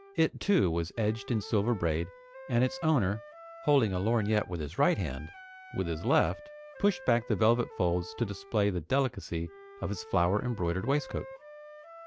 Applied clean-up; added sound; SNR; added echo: none; Wind instrument, woodwind instrument; 19 dB; none.